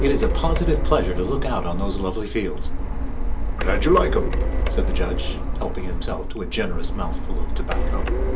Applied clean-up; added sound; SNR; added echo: none; Printer; -4 dB; reverberation time 0.2 s.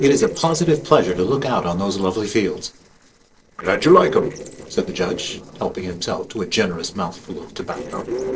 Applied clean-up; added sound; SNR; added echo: neural separator model SepFormer DNS4.